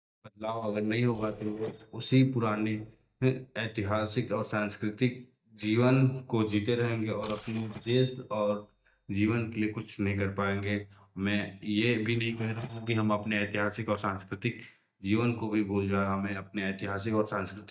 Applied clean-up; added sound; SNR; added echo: neural mask model DeepFilterNet 3.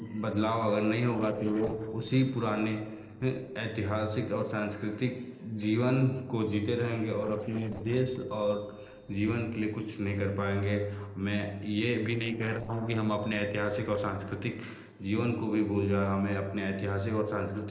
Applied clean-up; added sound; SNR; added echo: neural separator model SepFormer DNS4.